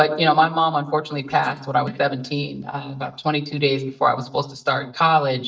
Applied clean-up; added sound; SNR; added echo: neural mask model DeepFilterNet 3.